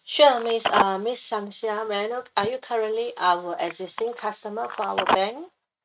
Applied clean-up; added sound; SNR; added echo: neural mask model RNNoise.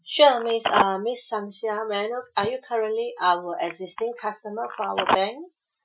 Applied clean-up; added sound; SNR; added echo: classical method Wiener filter.